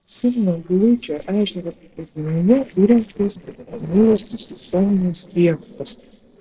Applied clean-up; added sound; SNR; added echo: neural separator model SepFormer DNS4.